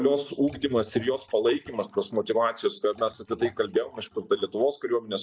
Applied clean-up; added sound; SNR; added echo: neural mask model DeepFilterNet 3.